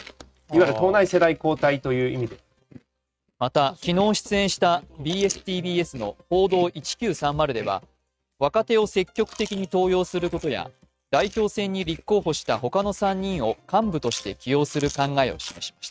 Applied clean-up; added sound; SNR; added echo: neural mask model RNNoise.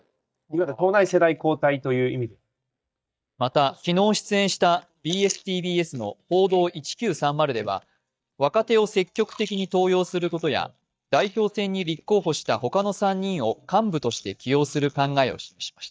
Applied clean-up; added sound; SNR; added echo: neural mask model DeepFilterNet 3.